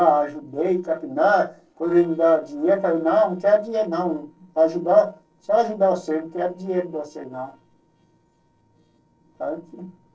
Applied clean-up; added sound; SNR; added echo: neural separator model SepFormer DNS4.